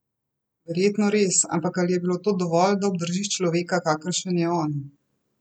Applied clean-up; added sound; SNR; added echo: none; none; none; none.